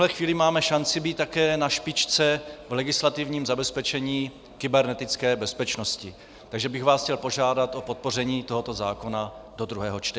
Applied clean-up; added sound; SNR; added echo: none; none; none; none.